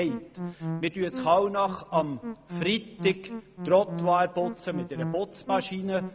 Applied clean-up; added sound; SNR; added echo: none; Musical instrument; 9 dB; none.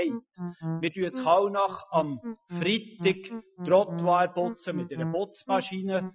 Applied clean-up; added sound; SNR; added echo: classical method Wiener filter.